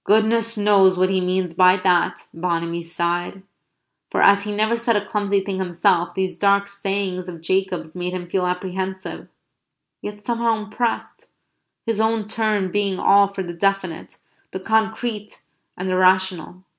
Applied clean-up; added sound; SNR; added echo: none; none; none; none.